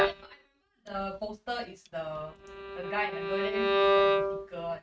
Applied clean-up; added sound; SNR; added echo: neural mask model RNNoise.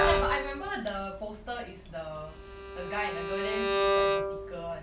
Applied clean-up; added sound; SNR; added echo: none; Bowed string instrument; -3 dB; none.